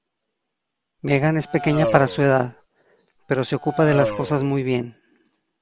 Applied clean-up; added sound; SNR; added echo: none; Race car, auto racing; 8 dB; none.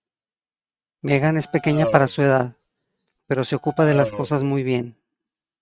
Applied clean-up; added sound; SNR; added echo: neural mask model RNNoise.